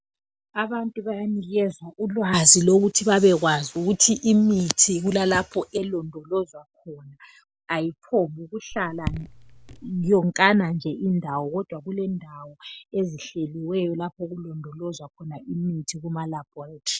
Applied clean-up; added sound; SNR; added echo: none; Raindrop / Drip; 11 dB; none.